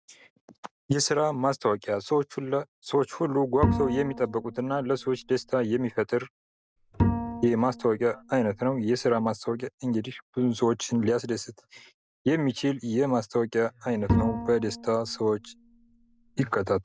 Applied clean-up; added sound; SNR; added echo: none; Bowed string instrument; 5 dB; none.